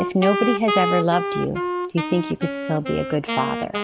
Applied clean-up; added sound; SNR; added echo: none; Wind instrument, woodwind instrument; 3 dB; none.